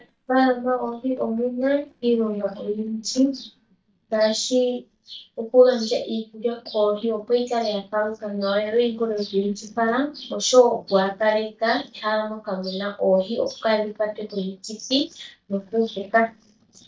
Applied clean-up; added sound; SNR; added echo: neural mask model DeepFilterNet 3.